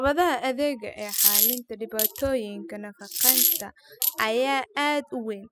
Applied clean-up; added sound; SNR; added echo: classical method spectral subtraction.